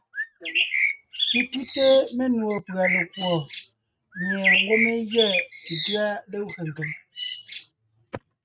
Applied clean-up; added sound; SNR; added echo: neural mask model RNNoise.